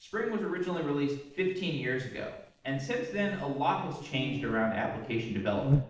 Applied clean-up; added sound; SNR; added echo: neural separator model SepFormer DNS4.